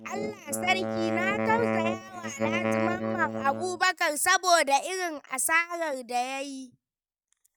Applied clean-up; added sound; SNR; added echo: neural mask model RNNoise.